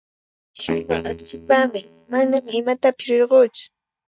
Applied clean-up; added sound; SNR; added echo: neural mask model DeepFilterNet 3.